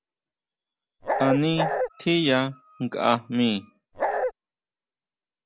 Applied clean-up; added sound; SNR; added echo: none; Bark; -1 dB; none.